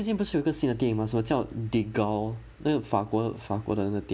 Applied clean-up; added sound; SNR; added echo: none; none; none; none.